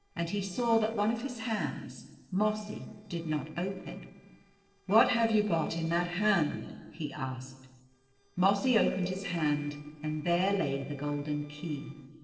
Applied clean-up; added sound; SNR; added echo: neural separator model SepFormer DNS4.